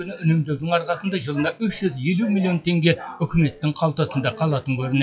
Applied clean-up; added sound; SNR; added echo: classical method WPE with log-MMSE.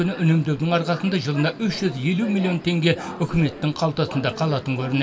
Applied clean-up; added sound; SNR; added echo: none; Subway, metro, underground; 15 dB; reverberation time 2.1 s.